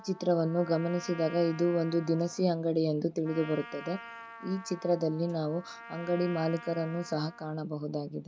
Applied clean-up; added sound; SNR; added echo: none; Trumpet; 17 dB; none.